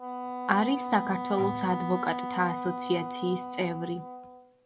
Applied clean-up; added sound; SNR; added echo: none; Wind instrument, woodwind instrument; 6 dB; none.